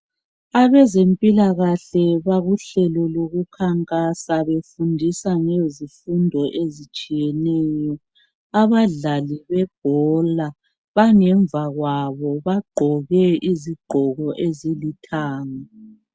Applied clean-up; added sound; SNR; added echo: none; none; none; none.